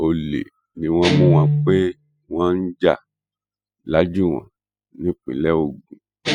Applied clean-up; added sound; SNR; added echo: classical method spectral subtraction.